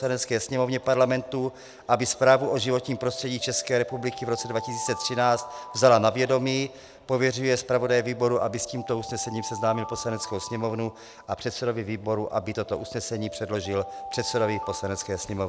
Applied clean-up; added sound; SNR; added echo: none; Alarm; 15 dB; none.